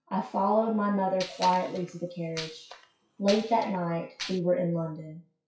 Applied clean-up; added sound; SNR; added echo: classical method WPE with log-MMSE.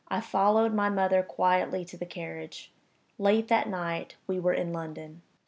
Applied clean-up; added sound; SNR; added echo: none; none; none; none.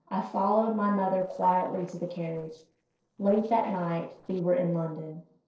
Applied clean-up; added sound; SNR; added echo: neural separator model SepFormer DNS4.